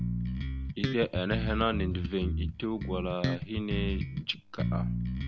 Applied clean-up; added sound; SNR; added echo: none; Bass guitar; -1 dB; none.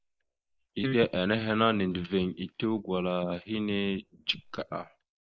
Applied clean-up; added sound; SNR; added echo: neural mask model Resemble Enhance denoiser.